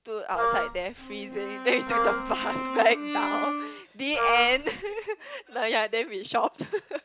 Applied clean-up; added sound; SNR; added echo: none; Wind instrument, woodwind instrument + Brass instrument; 2 dB; none.